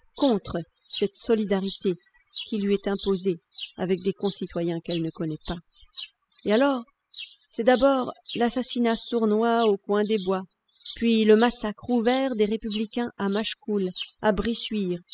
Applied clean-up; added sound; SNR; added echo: classical method spectral subtraction.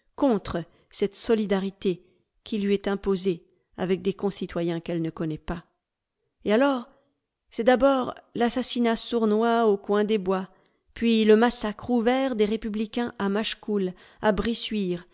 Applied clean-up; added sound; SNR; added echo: none; none; none; none.